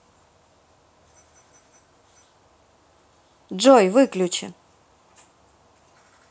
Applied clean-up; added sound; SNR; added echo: none; none; none; none.